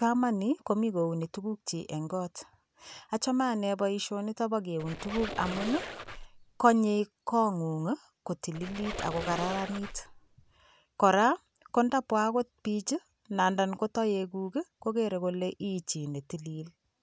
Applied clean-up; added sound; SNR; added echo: none; Squeak; 9 dB; none.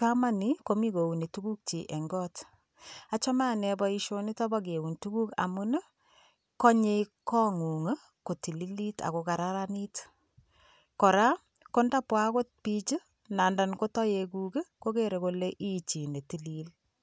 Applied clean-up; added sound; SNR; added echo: none; none; none; none.